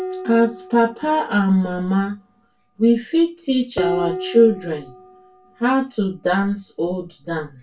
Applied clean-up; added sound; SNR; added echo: none; Dishes, pots, and pans; 12 dB; reverberation time 0.2 s.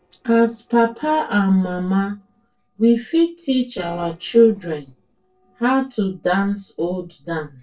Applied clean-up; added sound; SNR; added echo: neural separator model SepFormer DNS4.